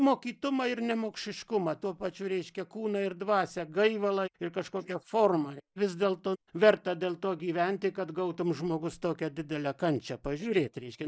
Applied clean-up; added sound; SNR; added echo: neural mask model Resemble Enhance denoiser.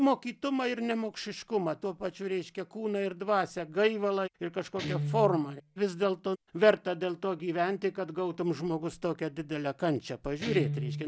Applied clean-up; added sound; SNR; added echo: none; Guitar; 11 dB; none.